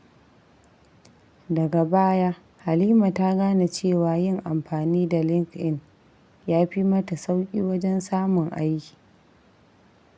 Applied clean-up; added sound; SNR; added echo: none; none; none; none.